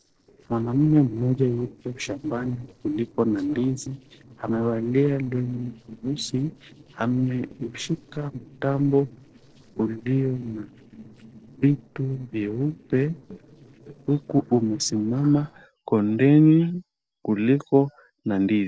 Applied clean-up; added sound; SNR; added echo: neural separator model SepFormer DNS4.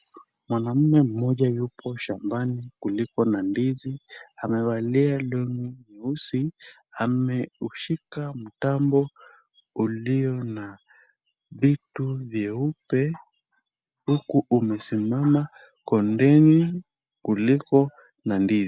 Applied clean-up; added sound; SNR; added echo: none; none; none; none.